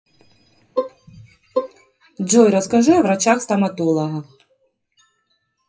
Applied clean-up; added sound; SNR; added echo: classical method WPE with log-MMSE.